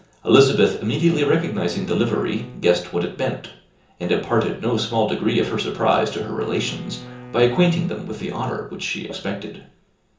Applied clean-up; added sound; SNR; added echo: none; Bowed string instrument; 19 dB; reverberation time 0.6 s.